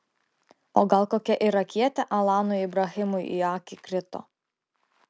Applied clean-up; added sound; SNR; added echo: none; none; none; none.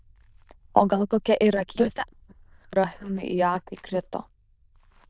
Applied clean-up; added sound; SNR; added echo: neural diffusion model UNIVERSE++.